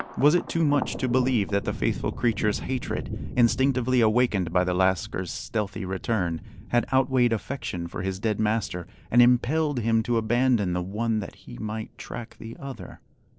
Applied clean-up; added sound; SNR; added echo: none; Thunder; 13 dB; none.